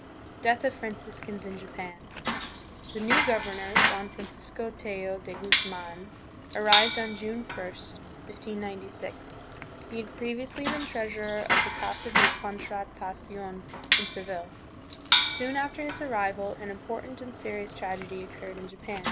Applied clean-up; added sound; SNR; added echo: none; Bicycle; -3 dB; none.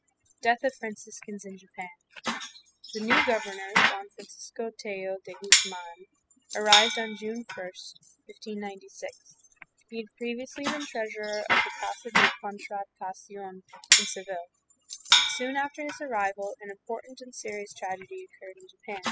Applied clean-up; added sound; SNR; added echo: classical method spectral subtraction.